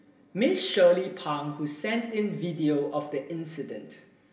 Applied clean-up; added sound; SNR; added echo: none; none; none; reverberation time 0.7 s.